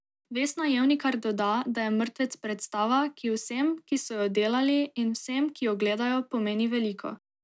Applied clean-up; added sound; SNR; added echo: none; none; none; none.